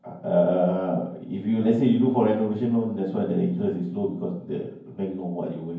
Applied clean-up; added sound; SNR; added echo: none; none; none; reverberation time 0.9 s.